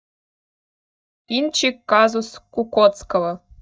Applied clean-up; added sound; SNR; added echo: neural mask model DeepFilterNet 3.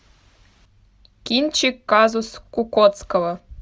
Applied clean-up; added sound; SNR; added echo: none; none; none; none.